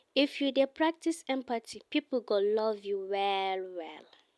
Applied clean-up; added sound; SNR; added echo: none; none; none; none.